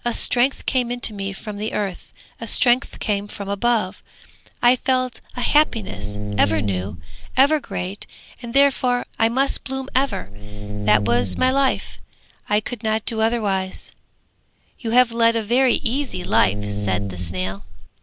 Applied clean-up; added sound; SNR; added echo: none; Buzz; 0 dB; none.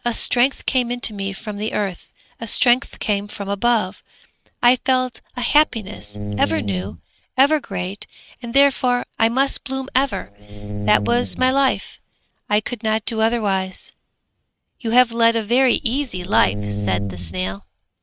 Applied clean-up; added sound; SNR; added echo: neural mask model RNNoise.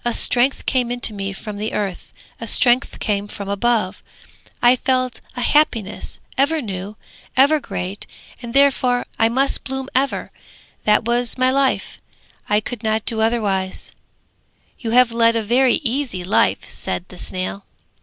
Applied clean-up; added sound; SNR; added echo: none; none; none; none.